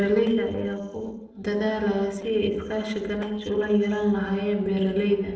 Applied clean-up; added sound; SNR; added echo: neural separator model SepFormer DNS4.